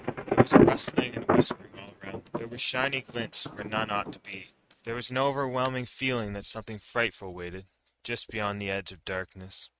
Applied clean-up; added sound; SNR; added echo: neural mask model RNNoise.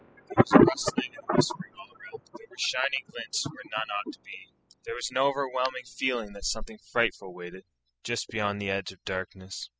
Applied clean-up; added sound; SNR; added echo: classical method spectral subtraction.